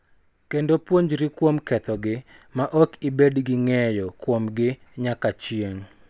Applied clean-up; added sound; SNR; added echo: none; none; none; none.